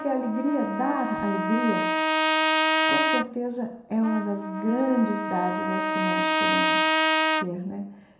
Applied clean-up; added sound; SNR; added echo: none; Trumpet; -2 dB; reverberation time 0.7 s.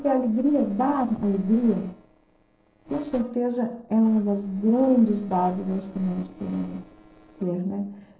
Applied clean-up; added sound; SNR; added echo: neural separator model SepFormer DNS4.